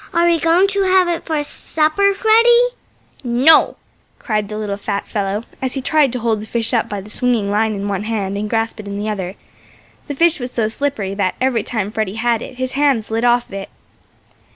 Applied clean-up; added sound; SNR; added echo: none; none; none; none.